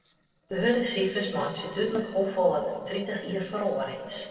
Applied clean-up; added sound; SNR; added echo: neural separator model SepFormer DNS4.